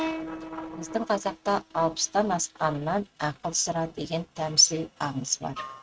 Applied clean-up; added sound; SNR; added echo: neural mask model RNNoise.